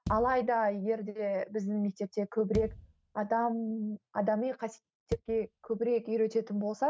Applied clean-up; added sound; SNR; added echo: neural mask model RNNoise.